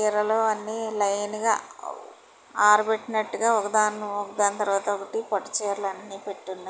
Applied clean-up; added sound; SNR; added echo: none; none; none; none.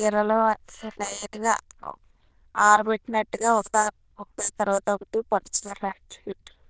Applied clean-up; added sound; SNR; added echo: neural diffusion model UNIVERSE++.